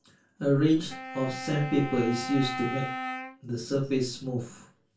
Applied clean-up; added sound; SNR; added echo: none; Wind instrument, woodwind instrument; 9 dB; reverberation time 0.2 s.